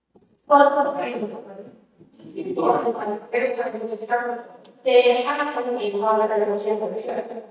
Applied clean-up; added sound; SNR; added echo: neural mask model DeepFilterNet 3.